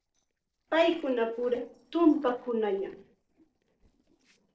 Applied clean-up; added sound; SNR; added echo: neural separator model SepFormer DNS4.